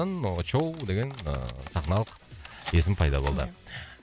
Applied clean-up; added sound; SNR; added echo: none; Cutlery, silverware; 15 dB; none.